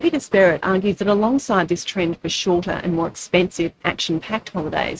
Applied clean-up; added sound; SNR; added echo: neural mask model RNNoise.